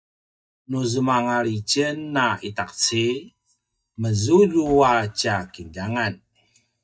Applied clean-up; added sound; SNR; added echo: neural mask model DeepFilterNet 3.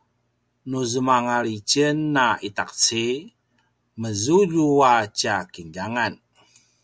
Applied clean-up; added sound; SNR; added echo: none; none; none; none.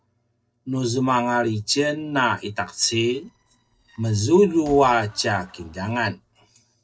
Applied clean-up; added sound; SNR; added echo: neural separator model SepFormer DNS4.